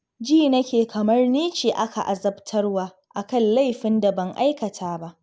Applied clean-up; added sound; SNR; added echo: none; none; none; none.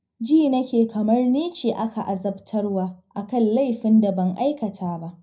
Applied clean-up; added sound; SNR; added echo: none; none; none; reverberation time 0.5 s.